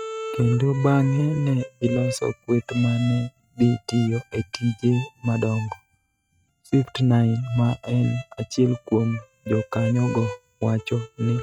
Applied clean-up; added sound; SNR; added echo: neural mask model RNNoise.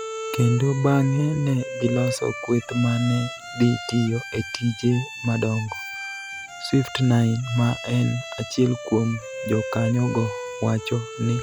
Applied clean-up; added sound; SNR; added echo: none; Bowed string instrument; 11 dB; none.